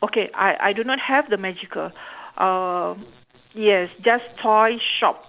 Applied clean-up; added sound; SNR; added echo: none; none; none; none.